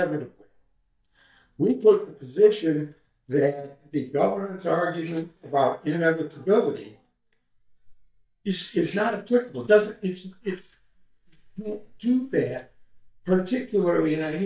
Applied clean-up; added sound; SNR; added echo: neural mask model DeepFilterNet 3.